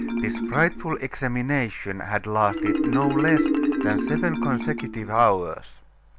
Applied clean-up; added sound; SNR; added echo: none; Marimba, xylophone; 1 dB; none.